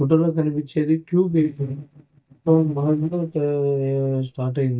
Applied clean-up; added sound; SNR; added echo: neural mask model DeepFilterNet 3.